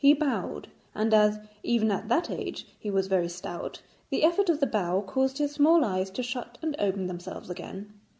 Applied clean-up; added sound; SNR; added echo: none; none; none; none.